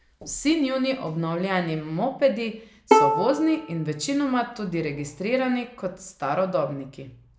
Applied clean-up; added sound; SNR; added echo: none; Bowed string instrument; 0 dB; none.